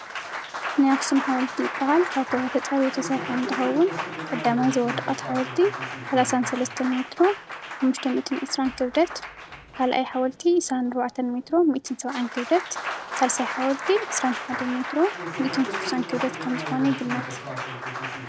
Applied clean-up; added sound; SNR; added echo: none; Applause; 8 dB; none.